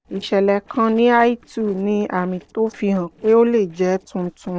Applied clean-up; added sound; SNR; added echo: neural separator model SepFormer DNS4.